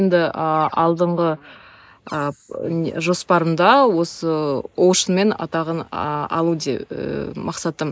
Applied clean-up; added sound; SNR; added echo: neural mask model Resemble Enhance denoiser.